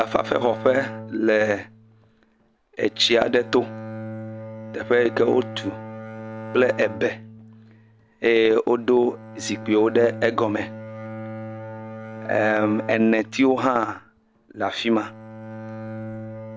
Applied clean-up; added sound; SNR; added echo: none; Bowed string instrument; 13 dB; none.